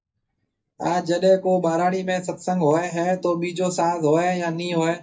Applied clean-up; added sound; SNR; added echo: neural mask model DeepFilterNet 3.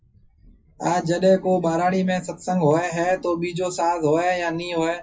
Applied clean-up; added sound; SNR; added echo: classical method WPE with log-MMSE.